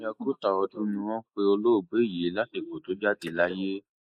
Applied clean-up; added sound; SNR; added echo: neural mask model Resemble Enhance denoiser.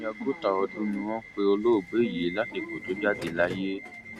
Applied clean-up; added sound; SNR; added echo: none; Subway, metro, underground / Alarm; 11 dB; none.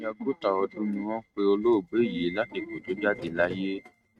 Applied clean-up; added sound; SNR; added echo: neural mask model RNNoise.